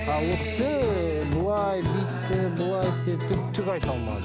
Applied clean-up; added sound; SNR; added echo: none; Guitar; 1 dB; none.